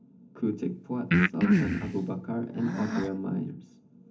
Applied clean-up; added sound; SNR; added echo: none; Breathing; -4 dB; reverberation time 0.3 s.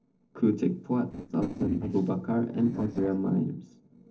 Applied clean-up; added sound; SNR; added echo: neural separator model SepFormer DNS4.